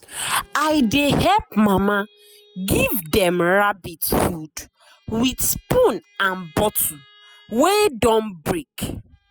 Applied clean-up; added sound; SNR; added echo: classical method spectral subtraction.